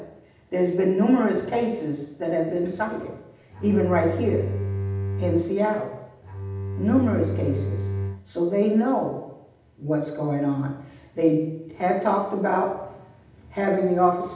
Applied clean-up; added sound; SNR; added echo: none; Bowed string instrument; 4 dB; reverberation time 0.8 s.